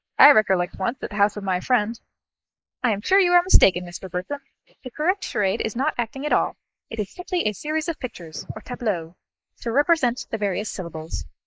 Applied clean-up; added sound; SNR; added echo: neural mask model Resemble Enhance denoiser.